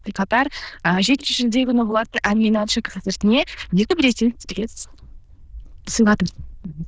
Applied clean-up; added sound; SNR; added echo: neural diffusion model UNIVERSE++.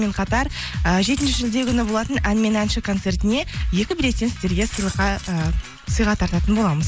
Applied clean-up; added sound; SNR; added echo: none; Glass; 18 dB; none.